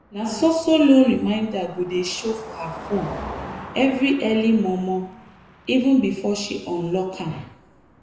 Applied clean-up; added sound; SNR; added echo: none; Car passing by; 17 dB; reverberation time 1.4 s.